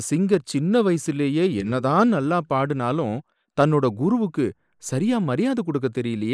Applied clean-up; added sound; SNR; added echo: neural mask model Resemble Enhance denoiser.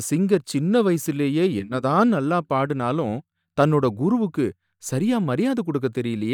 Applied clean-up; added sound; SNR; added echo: neural mask model DeepFilterNet 3.